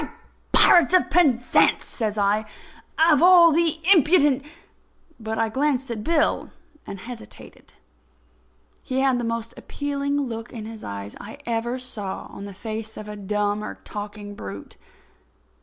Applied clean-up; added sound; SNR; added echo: none; none; none; none.